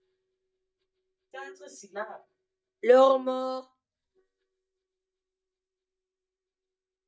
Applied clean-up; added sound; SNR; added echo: neural mask model DeepFilterNet 3.